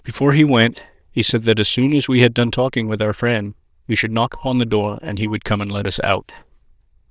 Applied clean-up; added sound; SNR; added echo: neural diffusion model UNIVERSE++.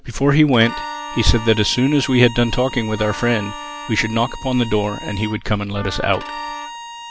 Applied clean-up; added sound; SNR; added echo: none; Wind instrument, woodwind instrument + Bowed string instrument; 13 dB; none.